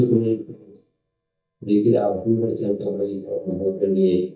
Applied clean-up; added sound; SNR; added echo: neural mask model DeepFilterNet 3.